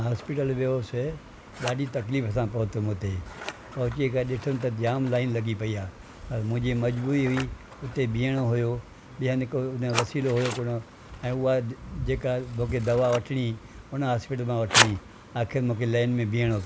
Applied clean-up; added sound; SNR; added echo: none; Scissors; 9 dB; none.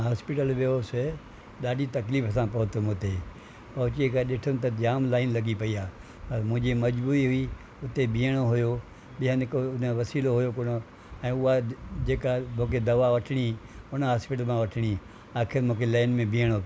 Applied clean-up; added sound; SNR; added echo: none; none; none; none.